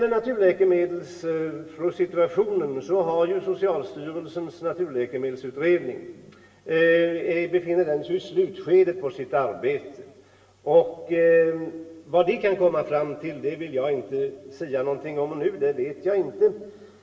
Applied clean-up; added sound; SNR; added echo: none; none; none; reverberation time 1.2 s.